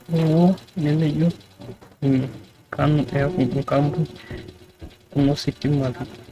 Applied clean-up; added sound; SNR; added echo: neural mask model RNNoise.